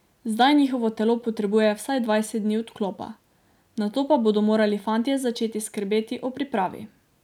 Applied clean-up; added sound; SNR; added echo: none; none; none; none.